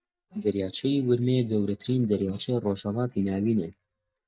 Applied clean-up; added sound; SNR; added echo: neural mask model DeepFilterNet 3.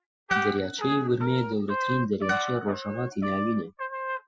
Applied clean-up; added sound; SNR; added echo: classical method Wiener filter.